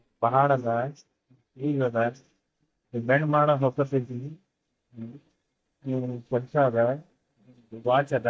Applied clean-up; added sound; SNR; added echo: neural mask model DeepFilterNet 3.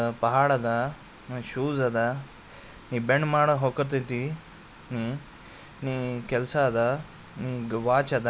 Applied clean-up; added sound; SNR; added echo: none; none; none; none.